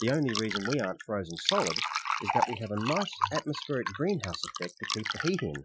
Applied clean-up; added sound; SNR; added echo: classical method Wiener filter.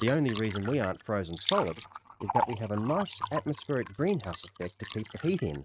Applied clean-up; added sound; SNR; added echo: neural mask model RNNoise.